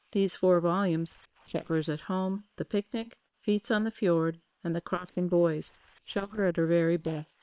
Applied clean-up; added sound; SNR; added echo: neural separator model SepFormer WHAM!.